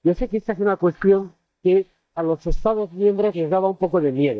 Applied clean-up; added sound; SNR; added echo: neural mask model DeepFilterNet 3.